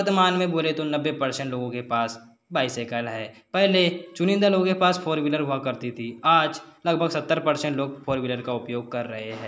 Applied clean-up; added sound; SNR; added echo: none; none; none; none.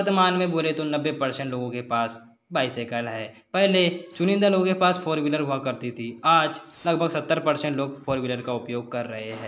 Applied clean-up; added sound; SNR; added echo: none; Animal; 11 dB; none.